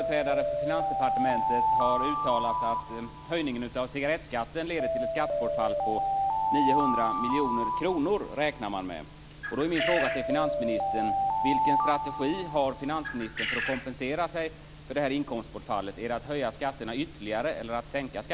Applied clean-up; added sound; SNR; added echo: none; Alarm + Bird; 0 dB; none.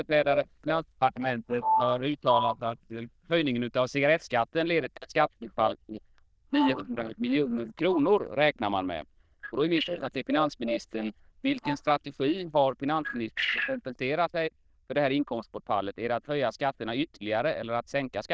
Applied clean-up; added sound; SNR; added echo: neural diffusion model UNIVERSE++.